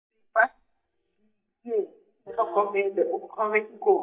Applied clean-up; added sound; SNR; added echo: neural mask model DeepFilterNet 3.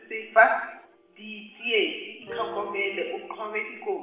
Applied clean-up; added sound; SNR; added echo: none; Piano; 16 dB; reverberation time 0.9 s.